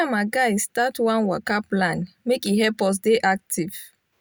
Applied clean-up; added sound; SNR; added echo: none; none; none; none.